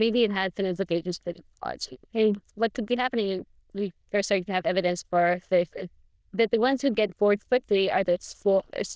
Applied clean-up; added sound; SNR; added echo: neural diffusion model UNIVERSE++.